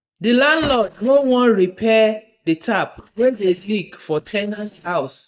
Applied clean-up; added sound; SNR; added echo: neural mask model DeepFilterNet 3.